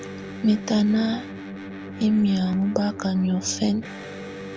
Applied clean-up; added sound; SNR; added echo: none; Electric guitar; 11 dB; none.